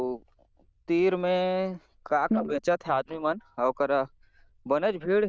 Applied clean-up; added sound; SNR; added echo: neural diffusion model UNIVERSE++.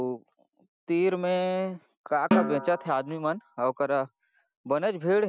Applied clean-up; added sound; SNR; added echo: none; Snare drum; 4 dB; none.